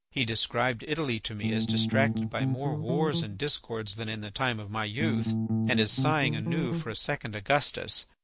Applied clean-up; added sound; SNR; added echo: none; Bass guitar; -2 dB; none.